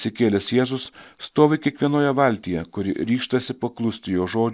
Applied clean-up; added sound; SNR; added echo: none; none; none; none.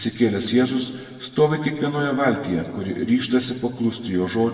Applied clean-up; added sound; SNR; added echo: none; none; none; reverberation time 1.5 s.